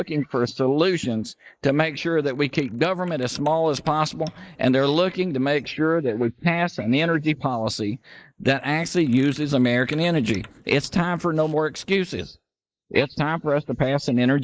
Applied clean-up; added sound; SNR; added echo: neural mask model Resemble Enhance denoiser.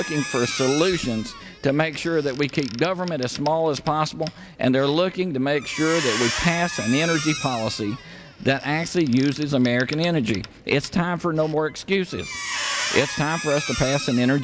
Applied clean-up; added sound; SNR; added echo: none; Squeak; 10 dB; none.